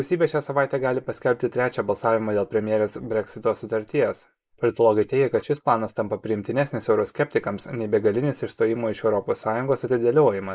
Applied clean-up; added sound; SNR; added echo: neural mask model Resemble Enhance denoiser.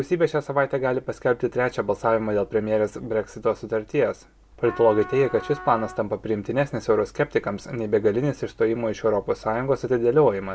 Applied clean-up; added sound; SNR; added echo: none; Trumpet; 16 dB; none.